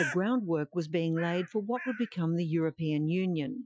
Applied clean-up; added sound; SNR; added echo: classical method Wiener filter.